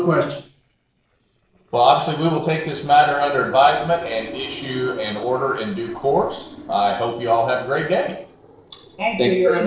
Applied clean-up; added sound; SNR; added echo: neural separator model SepFormer DNS4.